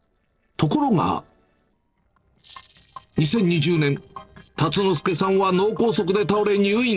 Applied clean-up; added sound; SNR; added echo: neural separator model SepFormer DNS4.